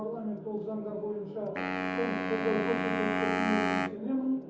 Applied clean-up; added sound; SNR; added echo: none; Wind instrument, woodwind instrument; 0 dB; reverberation time 0.6 s.